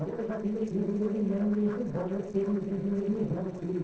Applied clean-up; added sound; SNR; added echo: neural separator model SepFormer DNS4.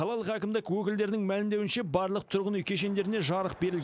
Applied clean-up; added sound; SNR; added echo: none; none; none; none.